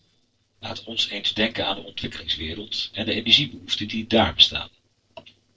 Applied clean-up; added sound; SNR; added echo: neural separator model SepFormer DNS4.